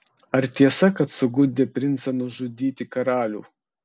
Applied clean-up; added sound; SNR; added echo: none; none; none; none.